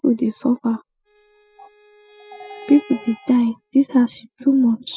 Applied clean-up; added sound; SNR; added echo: classical method spectral subtraction.